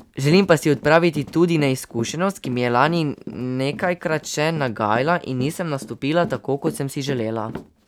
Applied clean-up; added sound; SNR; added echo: none; Run; 16 dB; none.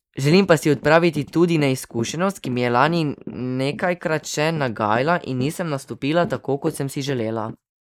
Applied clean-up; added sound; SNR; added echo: neural mask model Resemble Enhance denoiser.